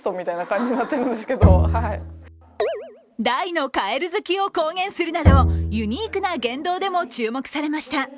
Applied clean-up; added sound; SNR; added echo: none; Bowed string instrument; -4 dB; none.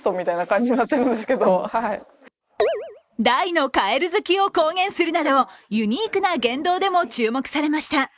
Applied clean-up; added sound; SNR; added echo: neural mask model Resemble Enhance denoiser.